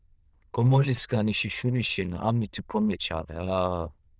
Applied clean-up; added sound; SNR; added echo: neural diffusion model UNIVERSE++.